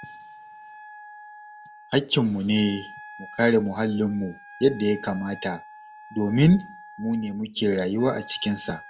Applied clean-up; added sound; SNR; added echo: none; Wind instrument, woodwind instrument; 19 dB; none.